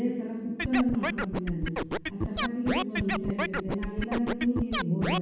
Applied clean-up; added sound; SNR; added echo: none; Scratching (performance technique); 2 dB; reverberation time 1.2 s.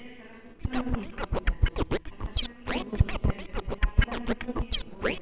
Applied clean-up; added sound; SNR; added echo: neural separator model SepFormer WHAMR!.